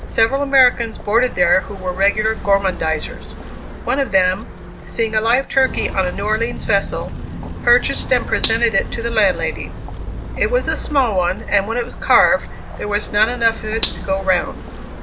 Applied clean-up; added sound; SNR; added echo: none; Gunshot, gunfire + Walk, footsteps; 8 dB; none.